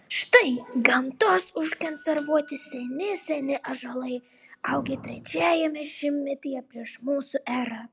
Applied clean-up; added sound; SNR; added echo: none; Doorbell; 17 dB; none.